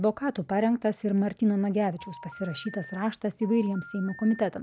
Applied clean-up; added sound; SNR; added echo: none; Telephone; 18 dB; none.